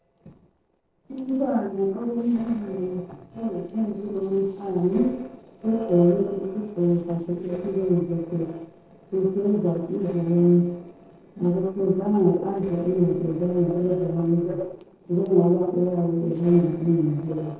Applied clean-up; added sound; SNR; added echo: neural separator model SepFormer DNS4.